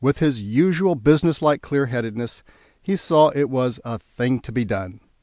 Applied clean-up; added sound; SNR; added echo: none; none; none; none.